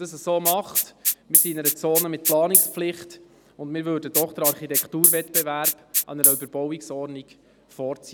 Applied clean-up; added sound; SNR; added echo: none; Rattle (instrument); -3 dB; none.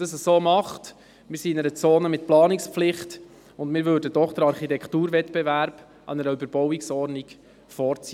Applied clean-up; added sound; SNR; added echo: none; none; none; none.